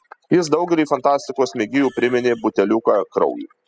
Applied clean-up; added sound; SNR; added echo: classical method spectral subtraction.